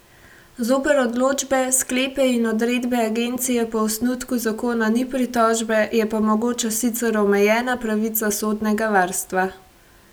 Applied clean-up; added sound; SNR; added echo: none; none; none; none.